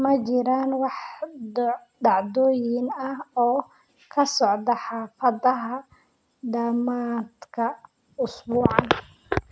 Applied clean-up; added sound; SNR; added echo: none; none; none; none.